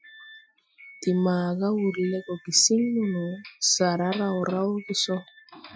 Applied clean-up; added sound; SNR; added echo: classical method Wiener filter.